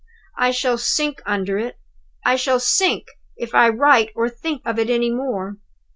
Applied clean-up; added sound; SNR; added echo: none; none; none; none.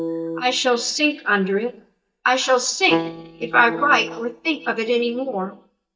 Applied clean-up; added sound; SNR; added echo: neural mask model DeepFilterNet 3.